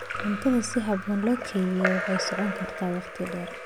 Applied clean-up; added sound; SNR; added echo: none; Drip / Trickle, dribble / Splash, splatter; 6 dB; none.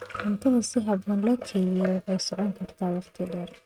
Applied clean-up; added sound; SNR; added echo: neural mask model RNNoise.